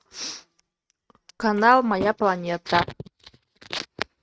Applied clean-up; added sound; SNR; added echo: neural mask model RNNoise.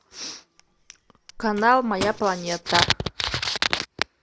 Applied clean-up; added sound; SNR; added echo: none; Microwave oven; 14 dB; none.